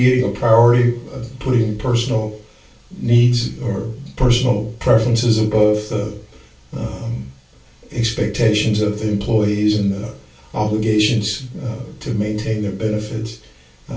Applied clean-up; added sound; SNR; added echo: none; none; none; reverberation time 0.3 s.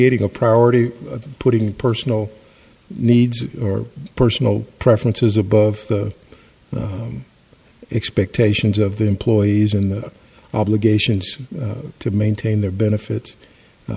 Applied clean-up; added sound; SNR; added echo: none; none; none; none.